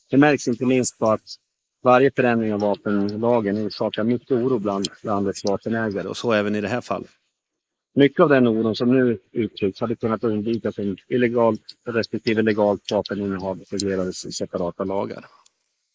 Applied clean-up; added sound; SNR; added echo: neural mask model Resemble Enhance denoiser.